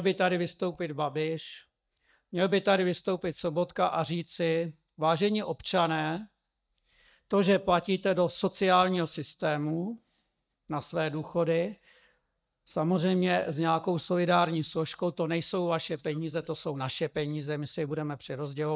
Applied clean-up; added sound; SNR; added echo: neural mask model DeepFilterNet 3.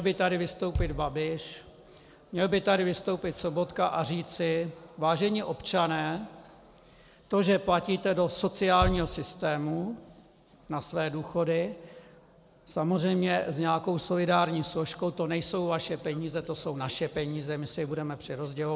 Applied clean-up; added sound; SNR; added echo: none; Bass drum; 9 dB; none.